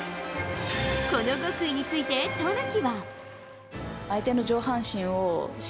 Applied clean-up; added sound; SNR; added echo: none; none; none; none.